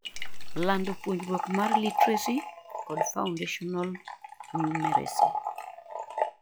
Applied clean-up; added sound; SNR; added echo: classical method log-MMSE.